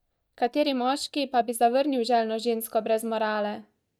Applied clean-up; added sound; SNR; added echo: neural mask model DeepFilterNet 3.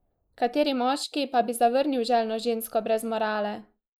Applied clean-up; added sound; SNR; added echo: neural mask model Resemble Enhance denoiser.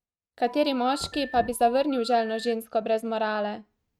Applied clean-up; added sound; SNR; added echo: neural mask model RNNoise.